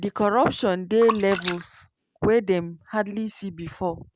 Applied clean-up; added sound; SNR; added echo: none; Splash, splatter; 10 dB; none.